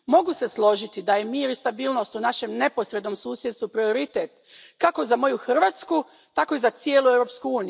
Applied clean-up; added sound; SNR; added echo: none; none; none; none.